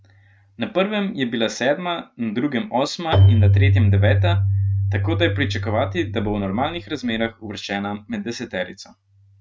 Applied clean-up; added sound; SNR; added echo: neural mask model RNNoise.